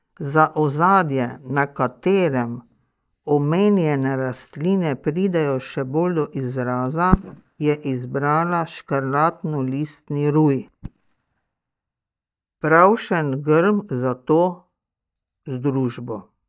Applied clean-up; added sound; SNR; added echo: neural mask model DeepFilterNet 3.